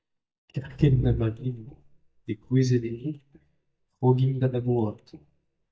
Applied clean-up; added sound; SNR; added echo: neural mask model DeepFilterNet 3.